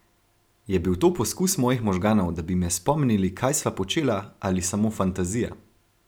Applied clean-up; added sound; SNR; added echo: none; none; none; none.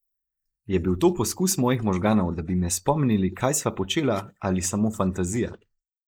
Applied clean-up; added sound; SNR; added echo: neural mask model Resemble Enhance denoiser.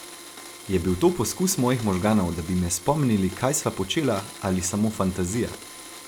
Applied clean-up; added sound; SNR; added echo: none; Domestic sounds, home sounds; 16 dB; none.